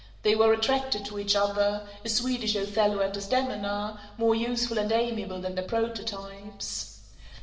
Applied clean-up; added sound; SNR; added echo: none; none; none; reverberation time 1.0 s.